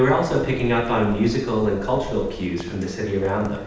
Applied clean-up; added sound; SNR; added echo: none; Rain; 14 dB; reverberation time 0.8 s.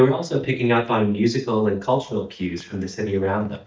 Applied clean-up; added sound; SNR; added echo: neural mask model DeepFilterNet 3.